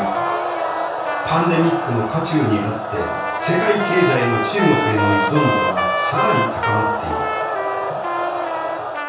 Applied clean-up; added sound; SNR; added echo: none; Trumpet; 4 dB; reverberation time 0.6 s.